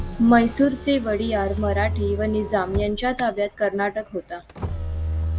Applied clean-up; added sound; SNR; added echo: none; Motor vehicle (road); 7 dB; none.